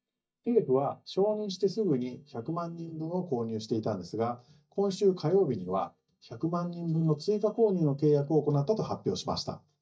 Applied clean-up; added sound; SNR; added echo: neural mask model DeepFilterNet 3.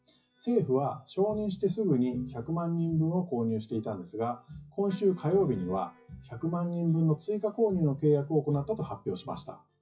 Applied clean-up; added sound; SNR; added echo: classical method WPE with log-MMSE.